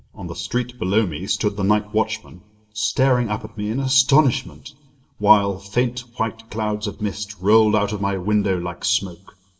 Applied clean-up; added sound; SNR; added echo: none; none; none; reverberation time 0.2 s.